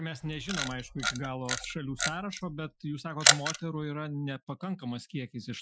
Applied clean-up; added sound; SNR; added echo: classical method Wiener filter.